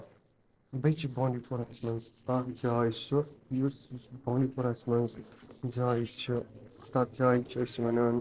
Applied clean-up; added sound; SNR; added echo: neural separator model SepFormer DNS4.